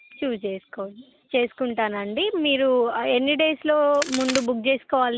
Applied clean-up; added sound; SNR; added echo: none; Crack; 6 dB; none.